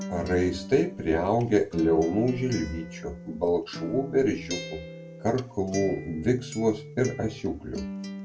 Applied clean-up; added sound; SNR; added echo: none; Acoustic guitar; 12 dB; reverberation time 0.2 s.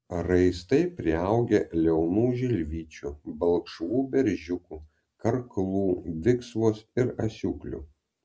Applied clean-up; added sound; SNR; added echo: none; none; none; none.